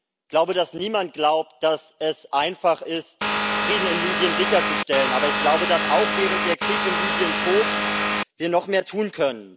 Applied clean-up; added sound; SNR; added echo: none; Vehicle; -1 dB; none.